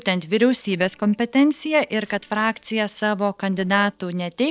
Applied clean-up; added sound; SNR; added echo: neural separator model SepFormer DNS4.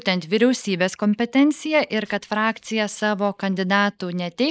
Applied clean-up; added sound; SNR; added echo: neural mask model Resemble Enhance denoiser.